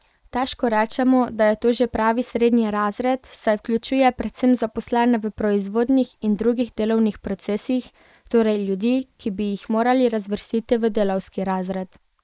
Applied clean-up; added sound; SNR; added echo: neural mask model Resemble Enhance denoiser.